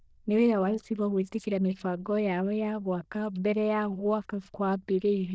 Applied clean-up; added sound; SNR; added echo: neural diffusion model UNIVERSE++.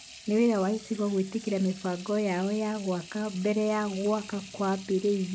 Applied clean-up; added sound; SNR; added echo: none; Sink (filling or washing) / Water tap, faucet; 18 dB; none.